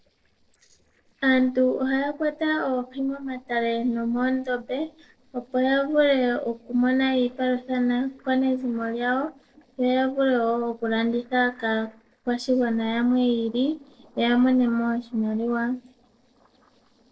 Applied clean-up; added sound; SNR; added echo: neural separator model SepFormer DNS4.